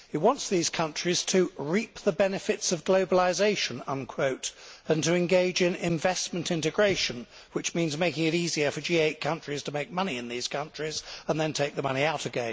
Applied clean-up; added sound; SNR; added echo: none; none; none; none.